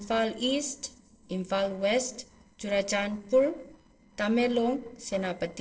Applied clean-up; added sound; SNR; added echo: neural separator model SepFormer DNS4.